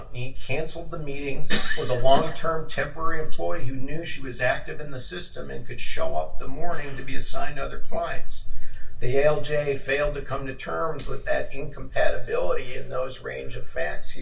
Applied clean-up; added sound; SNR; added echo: none; none; none; reverberation time 0.2 s.